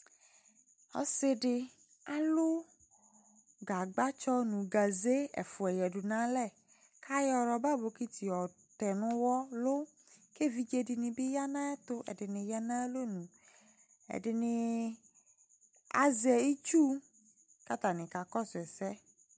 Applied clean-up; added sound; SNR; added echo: none; none; none; none.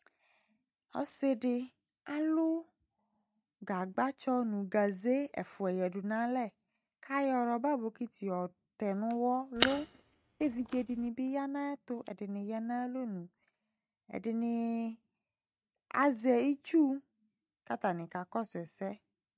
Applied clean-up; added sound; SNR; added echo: neural mask model RNNoise.